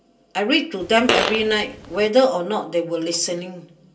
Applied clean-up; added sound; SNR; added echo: none; Fart; 4 dB; reverberation time 0.2 s.